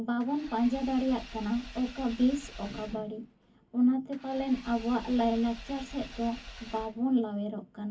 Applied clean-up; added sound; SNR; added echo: none; Engine / Vehicle; 16 dB; reverberation time 0.3 s.